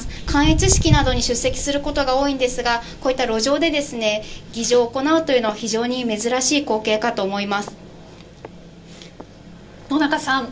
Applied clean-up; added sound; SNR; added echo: none; Walk, footsteps; 7 dB; reverberation time 0.2 s.